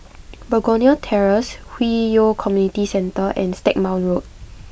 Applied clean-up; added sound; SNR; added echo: none; none; none; none.